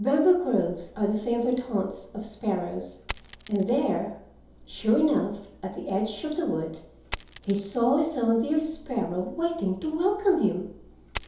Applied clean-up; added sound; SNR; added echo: none; Coin (dropping); 13 dB; reverberation time 2.8 s.